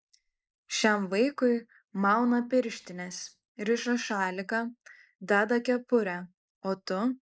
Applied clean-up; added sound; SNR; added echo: neural mask model Resemble Enhance denoiser.